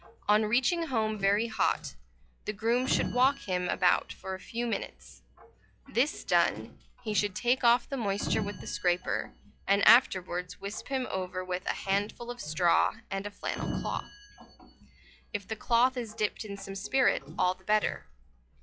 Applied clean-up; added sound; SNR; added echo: classical method log-MMSE.